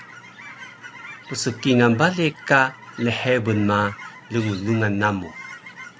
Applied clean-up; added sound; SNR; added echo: none; Chirp, tweet / Fowl; 17 dB; none.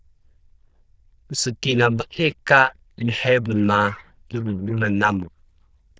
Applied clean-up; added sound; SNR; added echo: neural diffusion model UNIVERSE++.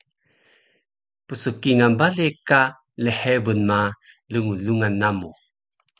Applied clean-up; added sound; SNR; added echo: none; none; none; none.